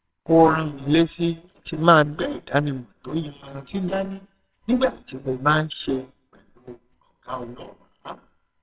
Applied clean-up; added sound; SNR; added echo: neural separator model SepFormer WHAMR!.